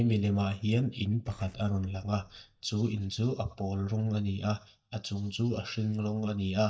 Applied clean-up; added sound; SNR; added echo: neural mask model DeepFilterNet 3.